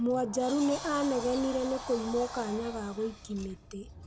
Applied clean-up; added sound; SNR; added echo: none; Sliding door; 12 dB; none.